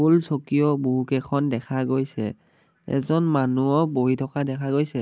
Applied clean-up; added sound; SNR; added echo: none; none; none; none.